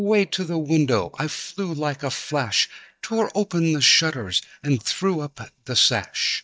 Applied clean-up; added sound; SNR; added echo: neural mask model DeepFilterNet 3.